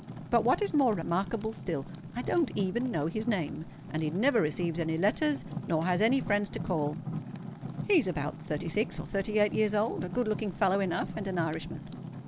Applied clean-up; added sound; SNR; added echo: none; Fire; 10 dB; none.